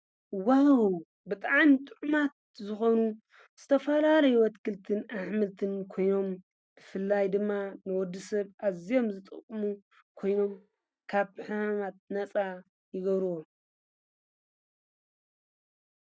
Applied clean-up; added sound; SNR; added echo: neural mask model DeepFilterNet 3.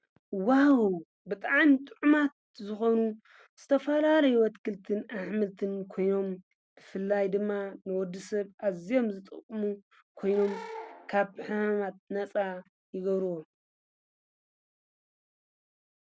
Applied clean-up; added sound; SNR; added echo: none; Animal / Brass instrument; 18 dB; none.